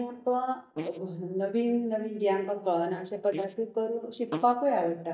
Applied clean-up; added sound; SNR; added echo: neural mask model DeepFilterNet 3.